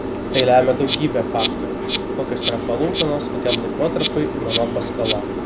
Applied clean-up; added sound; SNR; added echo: none; Insect; 1 dB; none.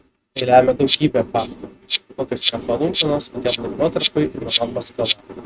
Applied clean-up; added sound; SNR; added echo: neural mask model RNNoise.